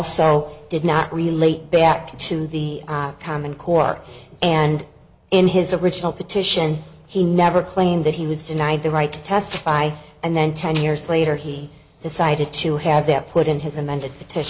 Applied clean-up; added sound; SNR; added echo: none; none; none; none.